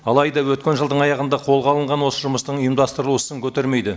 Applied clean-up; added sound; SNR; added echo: none; none; none; none.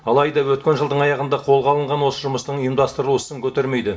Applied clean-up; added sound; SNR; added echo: none; none; none; reverberation time 0.2 s.